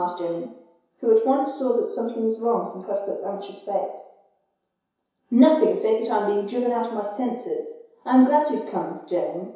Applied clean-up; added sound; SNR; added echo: none; none; none; reverberation time 0.7 s.